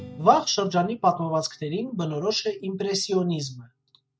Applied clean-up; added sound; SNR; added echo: neural mask model RNNoise.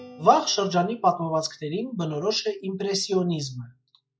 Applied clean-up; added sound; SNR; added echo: classical method log-MMSE.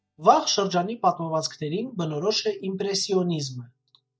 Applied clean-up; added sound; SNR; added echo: neural mask model DeepFilterNet 3.